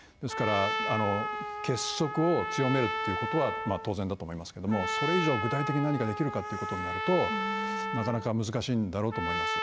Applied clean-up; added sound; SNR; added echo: none; Trumpet; 3 dB; none.